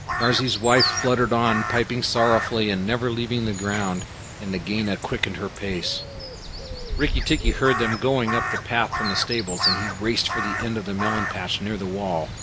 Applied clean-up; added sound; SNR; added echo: none; Crow; 4 dB; none.